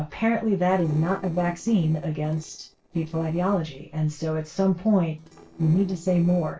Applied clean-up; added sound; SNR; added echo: neural separator model SepFormer DNS4.